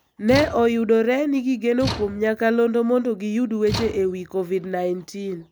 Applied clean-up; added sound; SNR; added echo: none; Slam / Tools; 12 dB; none.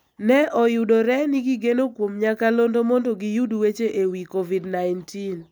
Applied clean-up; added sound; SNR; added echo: none; none; none; none.